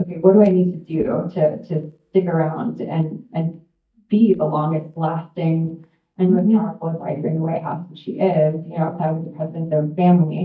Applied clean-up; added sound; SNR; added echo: neural mask model DeepFilterNet 3.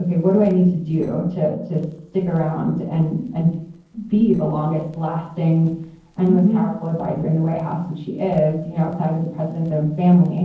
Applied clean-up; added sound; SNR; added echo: neural separator model SepFormer DNS4.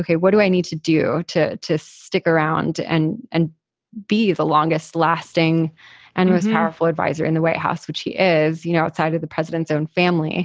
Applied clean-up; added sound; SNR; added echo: none; none; none; none.